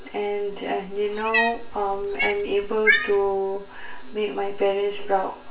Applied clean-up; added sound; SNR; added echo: none; Cat; 2 dB; reverberation time 0.3 s.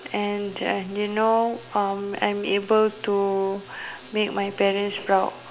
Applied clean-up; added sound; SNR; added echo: none; none; none; none.